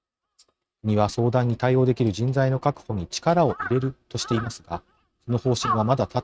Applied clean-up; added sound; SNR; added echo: neural mask model RNNoise.